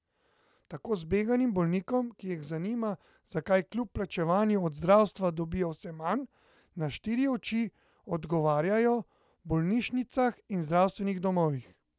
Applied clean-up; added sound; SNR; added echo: none; none; none; none.